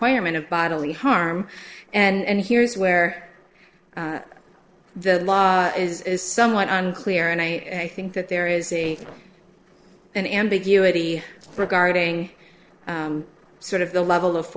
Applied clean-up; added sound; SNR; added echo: neural separator model SepFormer DNS4.